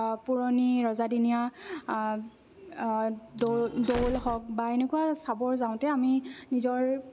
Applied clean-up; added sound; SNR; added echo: none; Slam; 11 dB; none.